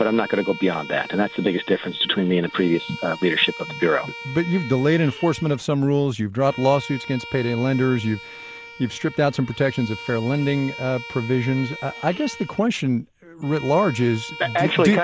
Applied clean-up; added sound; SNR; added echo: none; Bowed string instrument; 15 dB; none.